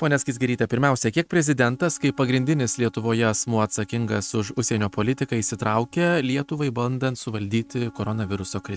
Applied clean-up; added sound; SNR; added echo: neural mask model RNNoise.